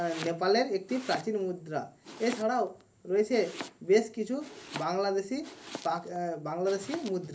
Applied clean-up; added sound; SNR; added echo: none; Domestic sounds, home sounds; 15 dB; reverberation time 0.3 s.